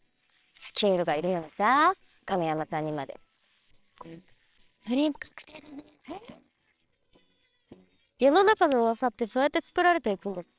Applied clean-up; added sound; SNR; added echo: neural separator model SepFormer WHAMR!.